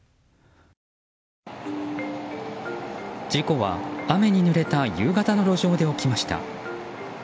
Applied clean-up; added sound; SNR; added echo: none; none; none; none.